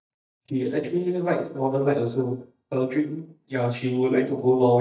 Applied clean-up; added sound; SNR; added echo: neural mask model DeepFilterNet 3.